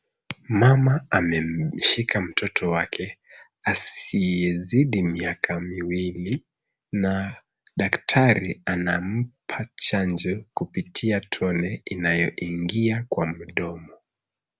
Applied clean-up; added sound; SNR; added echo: none; none; none; none.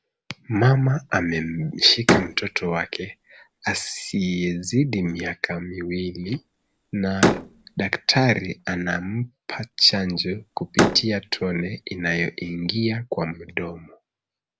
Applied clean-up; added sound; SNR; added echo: none; Slam; 4 dB; none.